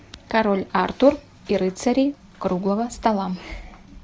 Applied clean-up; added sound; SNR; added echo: none; none; none; none.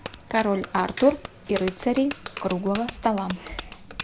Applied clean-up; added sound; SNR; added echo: none; Bicycle bell; 0 dB; none.